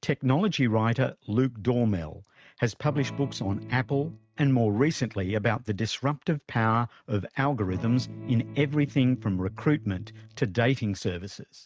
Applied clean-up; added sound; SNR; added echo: neural mask model RNNoise.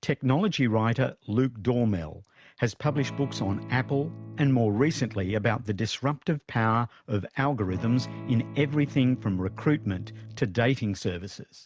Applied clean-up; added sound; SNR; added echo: none; Electric guitar / Strum; 14 dB; none.